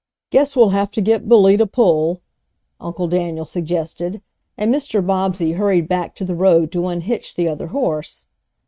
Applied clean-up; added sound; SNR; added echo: neural mask model RNNoise.